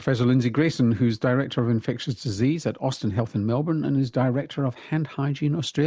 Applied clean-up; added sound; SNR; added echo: none; none; none; none.